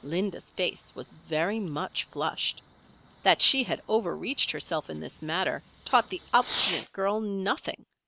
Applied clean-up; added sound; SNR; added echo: none; Fireworks; 14 dB; none.